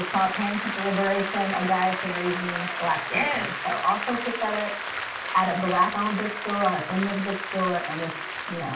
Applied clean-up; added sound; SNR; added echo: none; Applause; 4 dB; reverberation time 0.3 s.